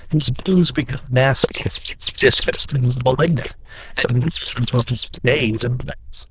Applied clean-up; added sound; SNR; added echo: neural diffusion model UNIVERSE++.